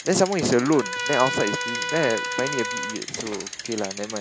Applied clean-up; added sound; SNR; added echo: none; Bicycle + Trumpet; 5 dB; none.